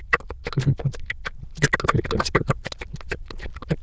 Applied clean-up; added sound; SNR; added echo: neural diffusion model UNIVERSE++.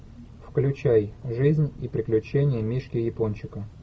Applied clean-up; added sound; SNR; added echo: none; none; none; none.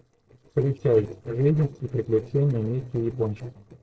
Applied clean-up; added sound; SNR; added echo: neural separator model SepFormer DNS4.